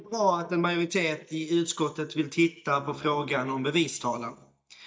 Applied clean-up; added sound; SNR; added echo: neural mask model DeepFilterNet 3.